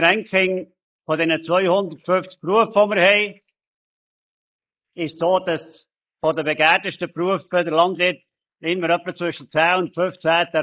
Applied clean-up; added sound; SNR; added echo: neural mask model Resemble Enhance denoiser.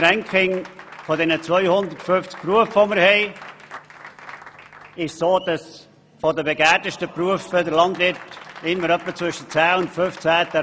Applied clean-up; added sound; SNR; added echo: none; Applause; 20 dB; none.